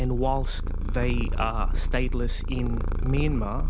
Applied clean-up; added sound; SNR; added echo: none; Purr; -4 dB; none.